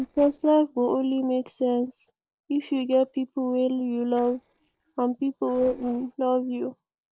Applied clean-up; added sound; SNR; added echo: neural separator model SepFormer DNS4.